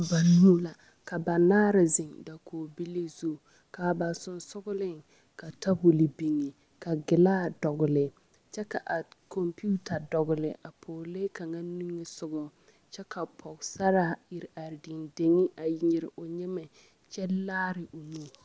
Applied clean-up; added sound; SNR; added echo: none; none; none; none.